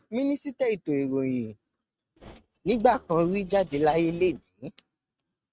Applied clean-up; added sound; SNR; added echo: neural mask model RNNoise.